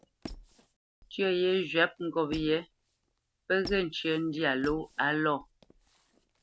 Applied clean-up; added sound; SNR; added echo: none; Squeak; 17 dB; none.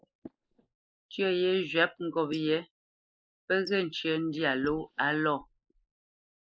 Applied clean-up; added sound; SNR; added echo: neural mask model Resemble Enhance denoiser.